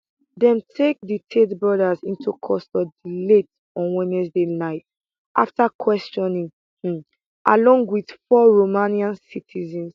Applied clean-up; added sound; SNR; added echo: none; none; none; none.